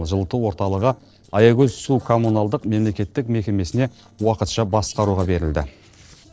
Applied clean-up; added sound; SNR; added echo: neural separator model SepFormer DNS4.